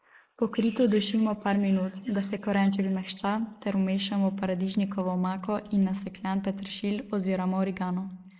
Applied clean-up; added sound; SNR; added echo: neural mask model Resemble Enhance denoiser.